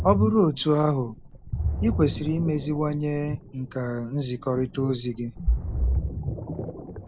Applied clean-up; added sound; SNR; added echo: none; Ocean; 4 dB; none.